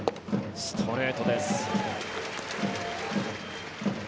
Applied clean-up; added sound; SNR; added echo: none; none; none; none.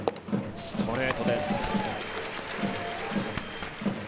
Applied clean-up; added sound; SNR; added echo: none; Tap; 11 dB; none.